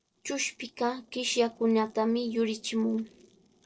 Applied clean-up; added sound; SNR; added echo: neural separator model SepFormer DNS4.